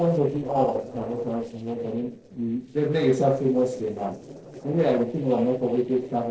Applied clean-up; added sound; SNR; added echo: neural separator model SepFormer DNS4.